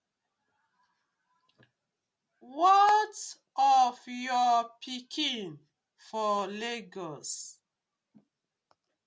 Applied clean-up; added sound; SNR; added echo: none; none; none; none.